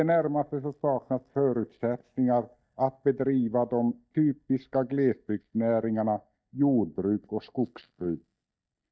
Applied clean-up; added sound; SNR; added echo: neural mask model DeepFilterNet 3.